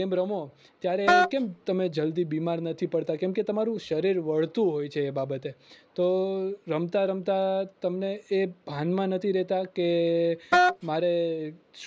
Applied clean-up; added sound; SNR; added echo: none; Wind instrument, woodwind instrument; -3 dB; none.